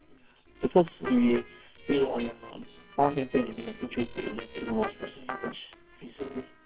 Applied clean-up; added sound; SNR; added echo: neural separator model SepFormer WHAMR!.